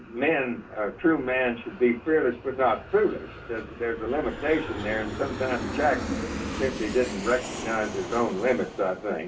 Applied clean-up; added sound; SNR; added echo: none; Aircraft; 9 dB; reverberation time 0.2 s.